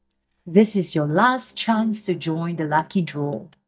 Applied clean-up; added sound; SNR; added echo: neural mask model DeepFilterNet 3.